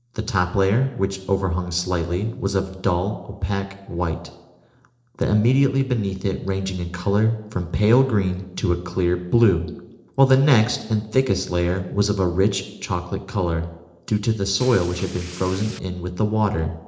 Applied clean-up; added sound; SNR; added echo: neural separator model SepFormer DNS4.